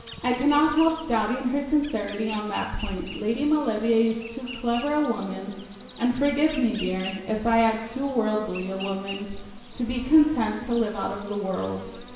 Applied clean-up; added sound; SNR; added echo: none; Insect; 16 dB; reverberation time 1.0 s.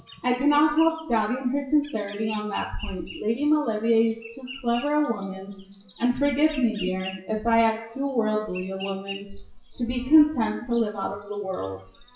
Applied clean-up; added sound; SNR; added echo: classical method WPE with log-MMSE.